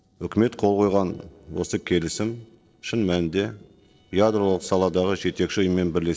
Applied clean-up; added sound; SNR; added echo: neural separator model SepFormer DNS4.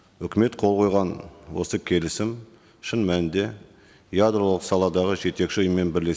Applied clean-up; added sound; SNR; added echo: none; none; none; none.